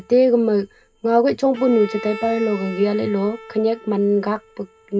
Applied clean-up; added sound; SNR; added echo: none; Bowed string instrument; 18 dB; reverberation time 0.2 s.